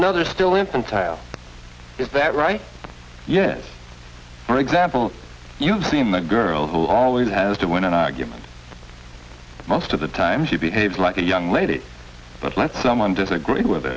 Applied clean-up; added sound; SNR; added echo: none; none; none; none.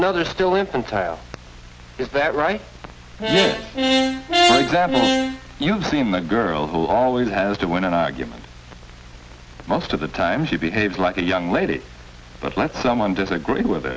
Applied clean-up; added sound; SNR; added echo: none; Brass instrument; -2 dB; none.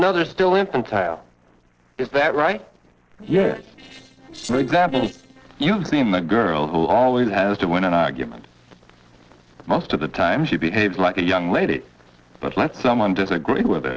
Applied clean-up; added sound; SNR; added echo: neural separator model SepFormer DNS4.